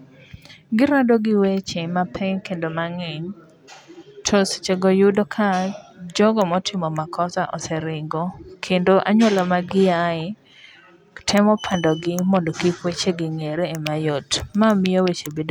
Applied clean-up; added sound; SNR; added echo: none; none; none; none.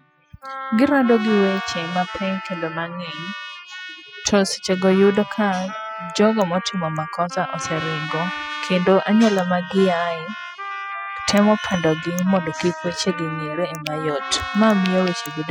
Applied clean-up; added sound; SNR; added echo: classical method spectral subtraction.